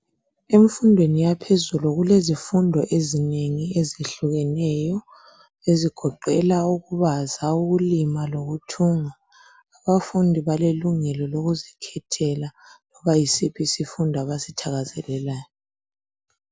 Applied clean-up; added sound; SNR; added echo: none; none; none; none.